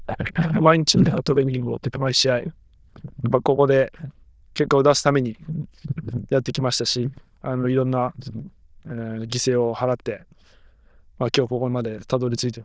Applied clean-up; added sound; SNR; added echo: neural diffusion model UNIVERSE++.